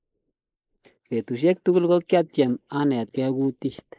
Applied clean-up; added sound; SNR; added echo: neural mask model Resemble Enhance denoiser.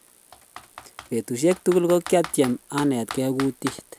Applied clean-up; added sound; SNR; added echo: none; Computer keyboard; 15 dB; none.